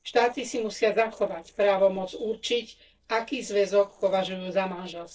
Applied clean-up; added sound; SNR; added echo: neural separator model SepFormer DNS4.